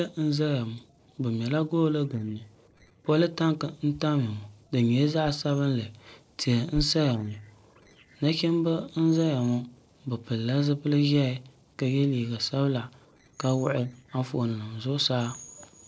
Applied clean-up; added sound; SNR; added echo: neural separator model SepFormer DNS4.